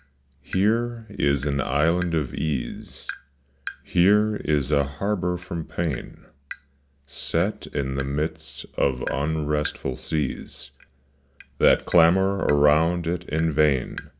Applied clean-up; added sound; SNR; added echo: none; Tap; 20 dB; none.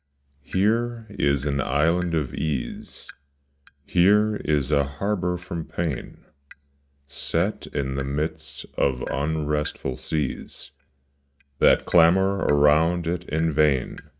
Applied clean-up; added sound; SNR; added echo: neural mask model RNNoise.